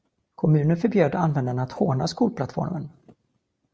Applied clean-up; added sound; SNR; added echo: none; none; none; none.